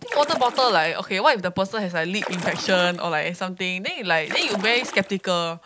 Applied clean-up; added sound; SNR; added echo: none; Splash, splatter; 11 dB; none.